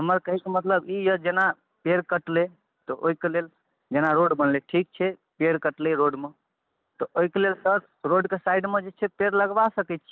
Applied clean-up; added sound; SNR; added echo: none; none; none; none.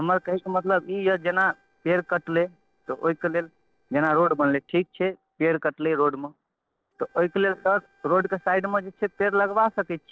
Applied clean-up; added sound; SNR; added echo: neural separator model SepFormer DNS4.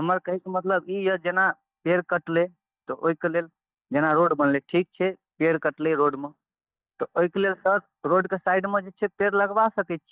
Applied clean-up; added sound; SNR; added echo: neural mask model DeepFilterNet 3.